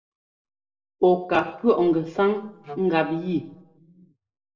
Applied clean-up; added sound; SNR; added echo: neural separator model SepFormer DNS4.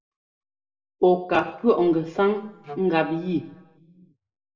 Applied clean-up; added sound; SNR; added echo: none; Wind instrument, woodwind instrument; 17 dB; reverberation time 1.3 s.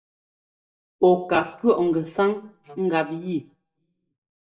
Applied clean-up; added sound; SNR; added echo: neural mask model DeepFilterNet 3.